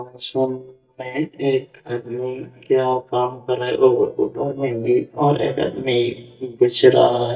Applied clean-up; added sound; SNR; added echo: neural mask model DeepFilterNet 3.